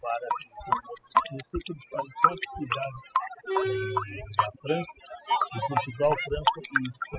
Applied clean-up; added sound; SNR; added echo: classical method spectral subtraction.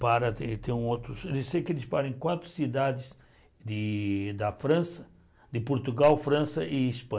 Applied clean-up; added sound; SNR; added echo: none; none; none; none.